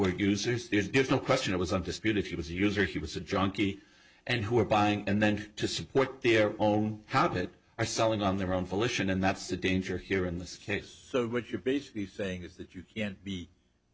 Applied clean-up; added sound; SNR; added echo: none; none; none; none.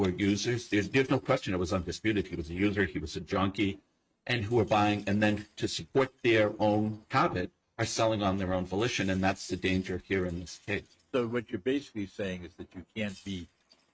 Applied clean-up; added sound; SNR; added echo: neural mask model RNNoise.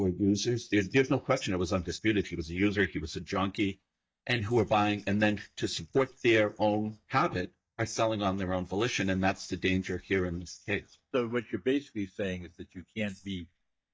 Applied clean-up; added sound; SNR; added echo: neural mask model DeepFilterNet 3.